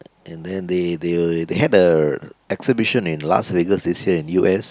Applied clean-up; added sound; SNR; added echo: none; none; none; none.